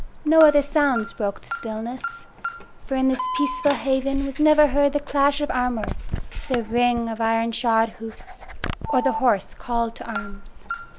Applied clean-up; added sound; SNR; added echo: none; Alarm; 8 dB; none.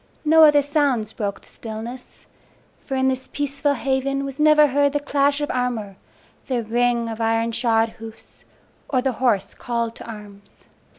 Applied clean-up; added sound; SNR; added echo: none; none; none; none.